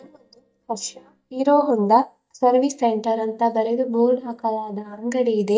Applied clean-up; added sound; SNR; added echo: neural mask model DeepFilterNet 3.